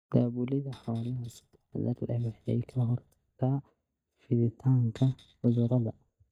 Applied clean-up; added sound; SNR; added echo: neural mask model DeepFilterNet 3.